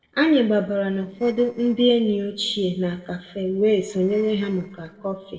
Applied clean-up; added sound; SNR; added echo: neural separator model SepFormer DNS4.